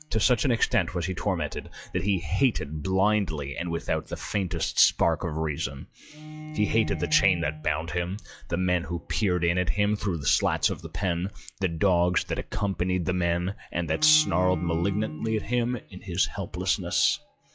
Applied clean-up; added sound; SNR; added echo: classical method log-MMSE.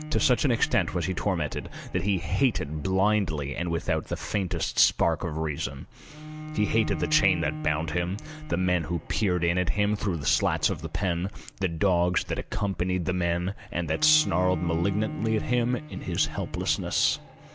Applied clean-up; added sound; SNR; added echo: none; Bowed string instrument; 13 dB; none.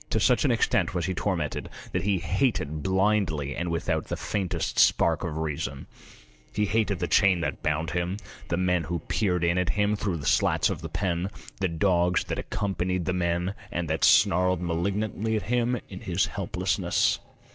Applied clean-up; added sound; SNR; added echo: neural separator model SepFormer DNS4.